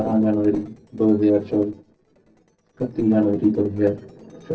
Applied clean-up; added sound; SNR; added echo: neural separator model SepFormer DNS4.